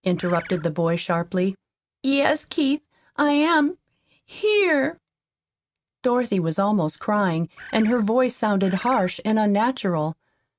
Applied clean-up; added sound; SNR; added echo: neural mask model RNNoise.